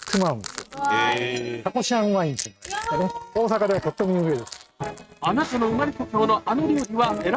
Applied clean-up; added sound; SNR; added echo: neural mask model RNNoise.